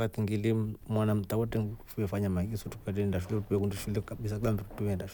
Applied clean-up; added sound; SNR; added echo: none; Keys jangling; 18 dB; none.